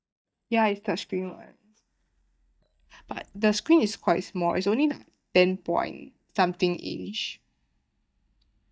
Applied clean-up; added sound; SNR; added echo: neural mask model DeepFilterNet 3.